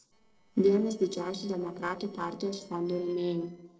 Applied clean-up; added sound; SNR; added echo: neural separator model SepFormer DNS4.